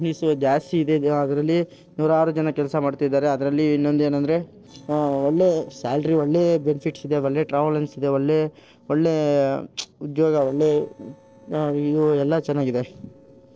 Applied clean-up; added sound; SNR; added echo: neural separator model SepFormer DNS4.